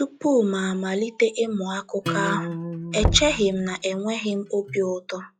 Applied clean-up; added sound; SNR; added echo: classical method log-MMSE.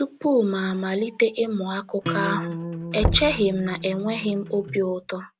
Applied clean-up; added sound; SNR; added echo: none; Acoustic guitar + Knock / Wood; 5 dB; none.